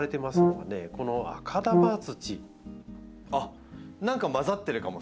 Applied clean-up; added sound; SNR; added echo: none; Brass instrument; -4 dB; none.